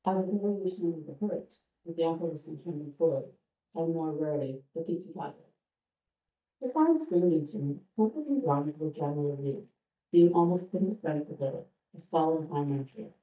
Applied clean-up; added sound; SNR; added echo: neural mask model DeepFilterNet 3.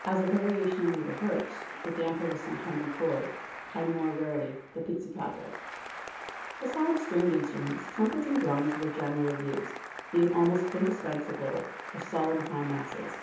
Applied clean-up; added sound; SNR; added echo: none; Applause; 10 dB; reverberation time 0.7 s.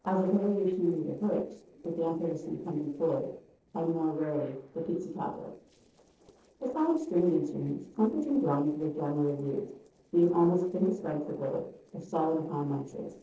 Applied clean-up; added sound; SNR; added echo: neural separator model SepFormer DNS4.